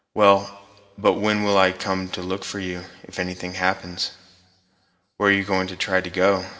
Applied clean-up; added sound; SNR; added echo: none; none; none; reverberation time 1.0 s.